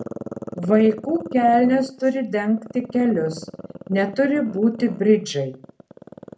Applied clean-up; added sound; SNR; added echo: none; Growling; 15 dB; reverberation time 0.3 s.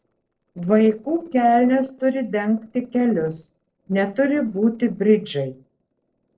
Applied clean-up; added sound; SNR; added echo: neural separator model SepFormer DNS4.